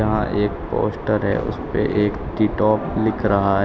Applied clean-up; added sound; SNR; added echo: none; none; none; none.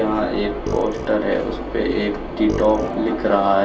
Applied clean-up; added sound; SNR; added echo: none; Burping, eructation; 13 dB; reverberation time 0.3 s.